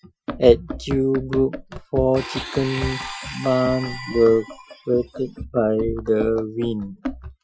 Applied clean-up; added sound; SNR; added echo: classical method Wiener filter.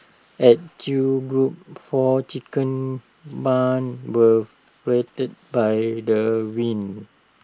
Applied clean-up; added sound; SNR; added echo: none; none; none; none.